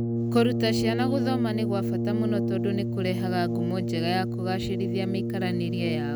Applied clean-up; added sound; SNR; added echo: none; Brass instrument; -2 dB; none.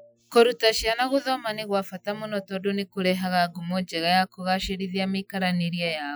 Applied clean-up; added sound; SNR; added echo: classical method Wiener filter.